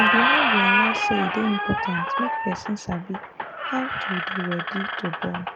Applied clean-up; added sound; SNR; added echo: none; Squeak; -4 dB; none.